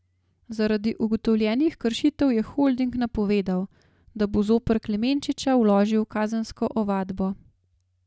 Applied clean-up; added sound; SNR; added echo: none; none; none; none.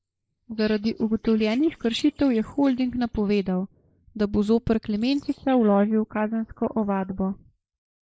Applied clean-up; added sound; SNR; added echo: neural mask model Resemble Enhance denoiser.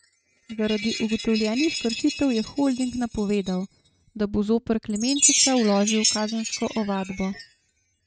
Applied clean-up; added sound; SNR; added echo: neural mask model RNNoise.